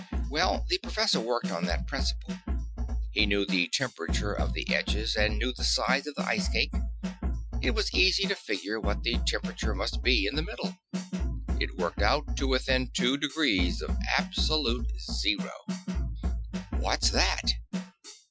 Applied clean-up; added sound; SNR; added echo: classical method Wiener filter.